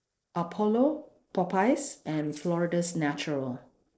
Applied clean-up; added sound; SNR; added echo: neural separator model SepFormer DNS4.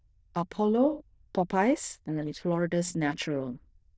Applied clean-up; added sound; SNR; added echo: neural diffusion model UNIVERSE++.